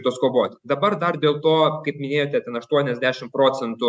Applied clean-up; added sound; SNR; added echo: none; none; none; none.